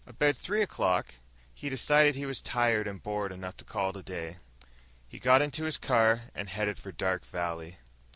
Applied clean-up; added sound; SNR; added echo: none; none; none; none.